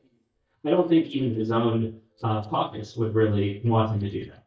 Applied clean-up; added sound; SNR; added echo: neural mask model DeepFilterNet 3.